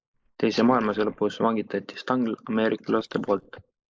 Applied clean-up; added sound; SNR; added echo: neural mask model Resemble Enhance denoiser.